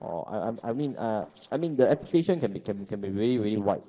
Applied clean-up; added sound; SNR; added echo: neural separator model SepFormer DNS4.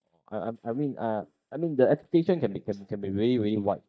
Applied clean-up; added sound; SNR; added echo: neural mask model DeepFilterNet 3.